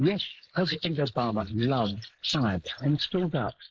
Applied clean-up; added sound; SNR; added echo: neural mask model Resemble Enhance denoiser.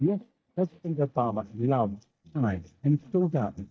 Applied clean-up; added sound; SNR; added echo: neural mask model DeepFilterNet 3.